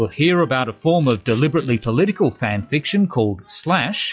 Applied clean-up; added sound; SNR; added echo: classical method log-MMSE.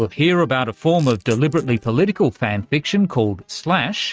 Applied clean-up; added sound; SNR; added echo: neural mask model RNNoise.